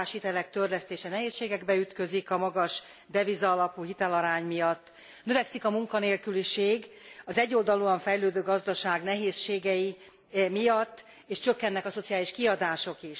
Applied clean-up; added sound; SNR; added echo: none; none; none; none.